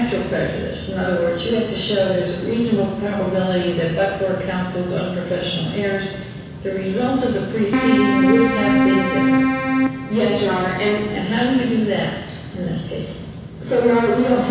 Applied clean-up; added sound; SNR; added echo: none; Keyboard (musical); -1 dB; reverberation time 1.1 s.